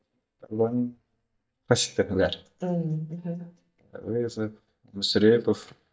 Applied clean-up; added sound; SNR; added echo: neural mask model DeepFilterNet 3.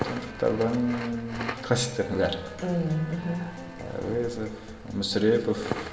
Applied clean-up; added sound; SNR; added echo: none; Crackle; 12 dB; reverberation time 0.6 s.